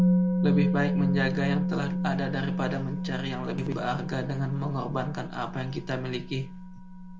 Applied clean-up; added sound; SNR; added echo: none; Musical instrument; -2 dB; none.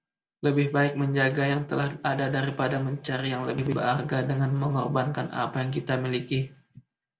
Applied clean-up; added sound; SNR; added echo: none; none; none; none.